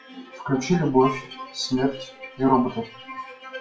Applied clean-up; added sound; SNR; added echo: classical method WPE with log-MMSE.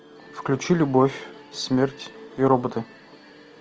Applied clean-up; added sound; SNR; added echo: none; none; none; none.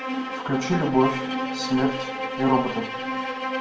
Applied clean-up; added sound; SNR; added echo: none; Bowed string instrument; 3 dB; reverberation time 0.6 s.